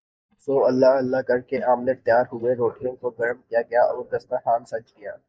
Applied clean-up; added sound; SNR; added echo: neural mask model DeepFilterNet 3.